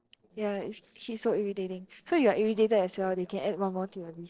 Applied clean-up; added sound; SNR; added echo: neural separator model SepFormer DNS4.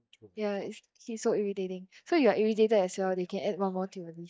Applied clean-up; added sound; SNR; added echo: neural mask model DeepFilterNet 3.